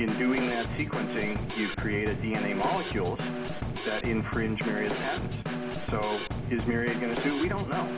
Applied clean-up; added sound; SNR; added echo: none; Snare drum / Drum kit; 2 dB; reverberation time 0.6 s.